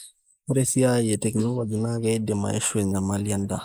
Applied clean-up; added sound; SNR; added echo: neural mask model Resemble Enhance denoiser.